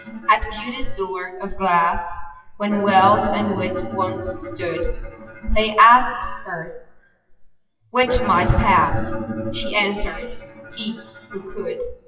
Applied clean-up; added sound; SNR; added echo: classical method WPE with log-MMSE.